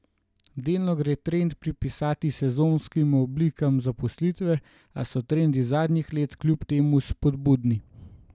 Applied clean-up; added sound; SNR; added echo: none; none; none; none.